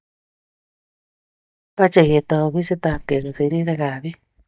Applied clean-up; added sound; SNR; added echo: neural mask model DeepFilterNet 3.